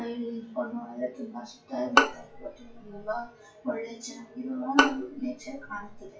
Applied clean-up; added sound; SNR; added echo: classical method WPE with log-MMSE.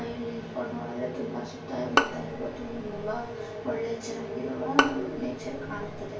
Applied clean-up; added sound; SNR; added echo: none; Bowed string instrument; -2 dB; reverberation time 0.3 s.